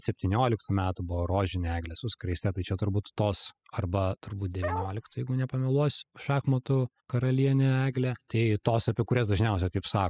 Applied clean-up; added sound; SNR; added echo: classical method spectral subtraction.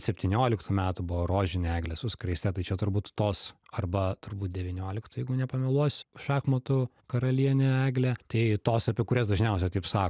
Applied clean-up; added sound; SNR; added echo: none; none; none; none.